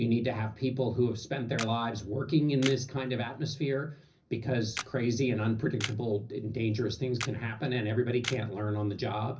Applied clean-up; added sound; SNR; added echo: none; Camera; 13 dB; reverberation time 0.4 s.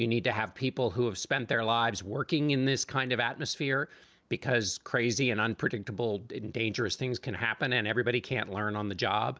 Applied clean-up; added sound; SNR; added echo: none; none; none; none.